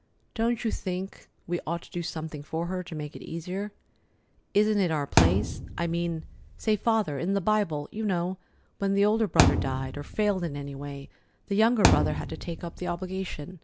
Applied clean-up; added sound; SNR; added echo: none; Thump, thud; -1 dB; none.